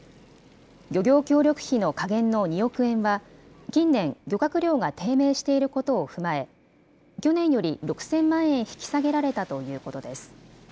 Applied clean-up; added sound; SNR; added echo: none; none; none; none.